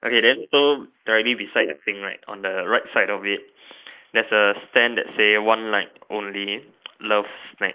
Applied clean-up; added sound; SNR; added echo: neural mask model Resemble Enhance denoiser.